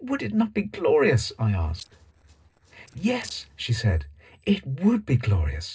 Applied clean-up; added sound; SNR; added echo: neural separator model SepFormer DNS4.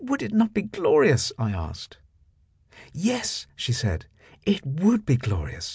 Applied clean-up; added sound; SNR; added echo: none; none; none; none.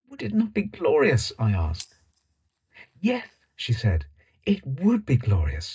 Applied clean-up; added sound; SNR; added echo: neural mask model DeepFilterNet 3.